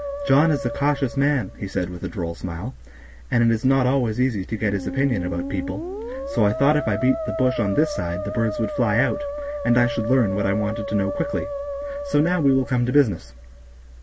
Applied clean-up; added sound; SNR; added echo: none; Musical instrument; 8 dB; none.